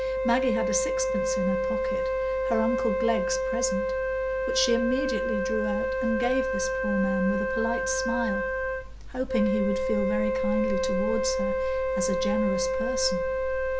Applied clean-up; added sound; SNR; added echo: none; Wind instrument, woodwind instrument; -2 dB; none.